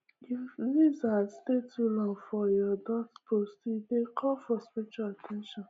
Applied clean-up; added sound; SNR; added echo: none; none; none; none.